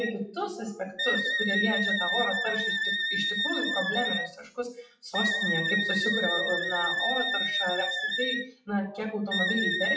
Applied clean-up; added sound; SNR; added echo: classical method WPE with log-MMSE.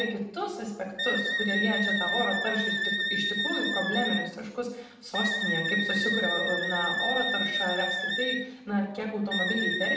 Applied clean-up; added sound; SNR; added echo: none; Wind instrument, woodwind instrument; -1 dB; reverberation time 0.8 s.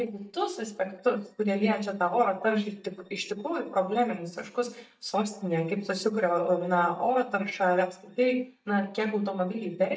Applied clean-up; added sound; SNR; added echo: neural mask model DeepFilterNet 3.